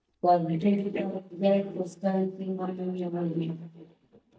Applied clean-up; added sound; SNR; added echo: neural mask model DeepFilterNet 3.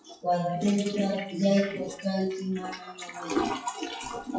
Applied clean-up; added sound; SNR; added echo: classical method WPE with log-MMSE.